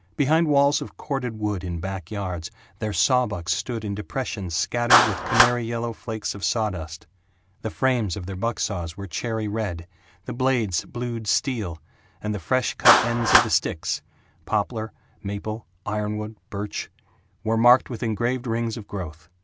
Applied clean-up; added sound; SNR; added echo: none; Clapping; 5 dB; none.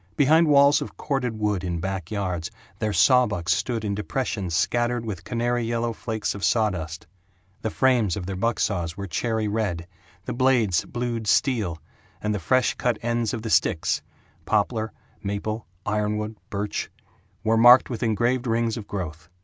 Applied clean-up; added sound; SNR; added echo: none; none; none; none.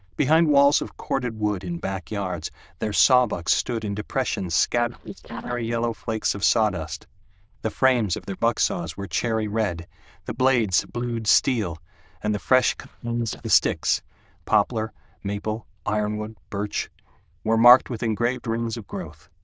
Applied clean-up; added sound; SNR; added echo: neural diffusion model UNIVERSE++.